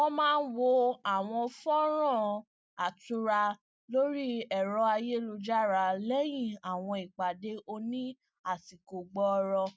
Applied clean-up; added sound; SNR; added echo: none; none; none; none.